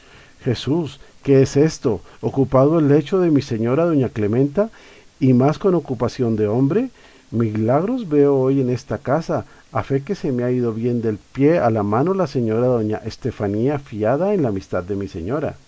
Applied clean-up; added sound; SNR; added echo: none; none; none; none.